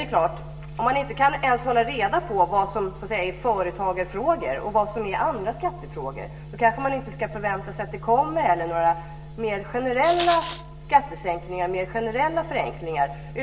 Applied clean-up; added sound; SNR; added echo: none; Rattle; 10 dB; reverberation time 0.7 s.